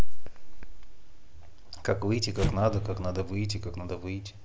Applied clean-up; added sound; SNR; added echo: none; Explosion; 10 dB; none.